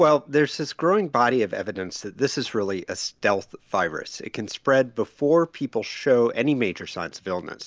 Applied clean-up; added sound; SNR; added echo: none; none; none; none.